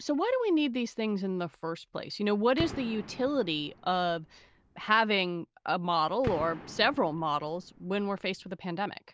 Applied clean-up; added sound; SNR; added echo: none; Gunshot, gunfire; 14 dB; none.